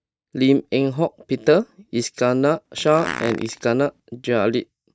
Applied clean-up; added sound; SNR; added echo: neural mask model DeepFilterNet 3.